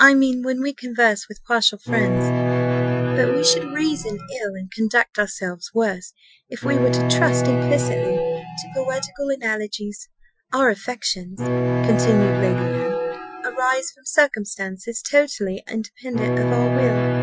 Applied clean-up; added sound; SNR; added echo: classical method Wiener filter.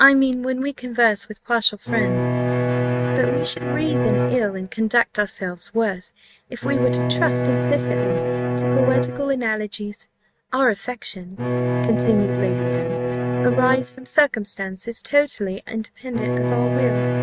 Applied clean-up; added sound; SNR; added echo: neural mask model RNNoise.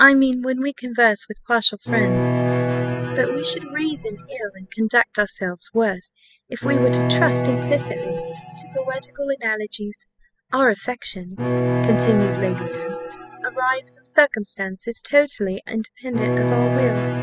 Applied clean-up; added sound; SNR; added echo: classical method spectral subtraction.